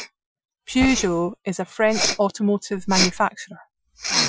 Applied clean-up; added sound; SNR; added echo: classical method Wiener filter.